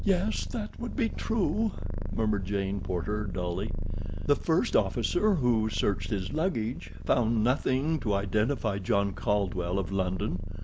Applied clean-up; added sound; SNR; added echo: none; Purr; 5 dB; none.